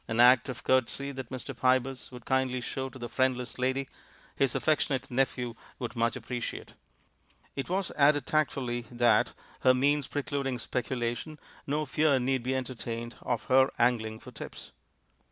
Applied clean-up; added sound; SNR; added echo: none; none; none; none.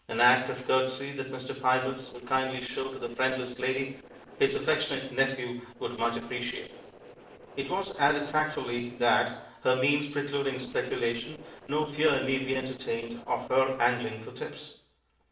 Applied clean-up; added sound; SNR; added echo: neural separator model SepFormer DNS4.